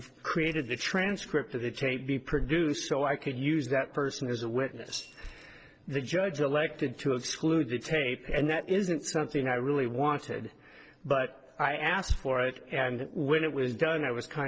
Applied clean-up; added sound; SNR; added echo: neural separator model SepFormer DNS4.